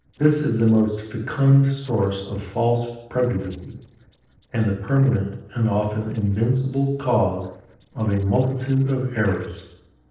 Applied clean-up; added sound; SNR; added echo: neural separator model SepFormer DNS4.